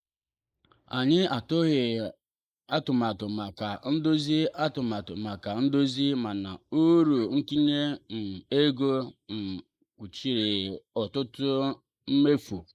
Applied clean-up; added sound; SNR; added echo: neural mask model Resemble Enhance denoiser.